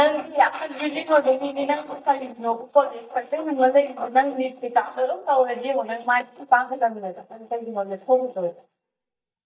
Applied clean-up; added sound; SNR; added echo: neural mask model DeepFilterNet 3.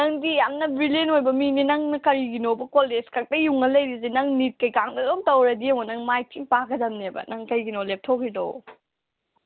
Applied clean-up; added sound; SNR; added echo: none; none; none; none.